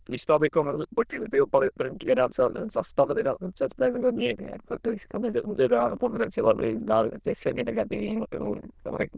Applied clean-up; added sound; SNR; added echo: neural diffusion model UNIVERSE++.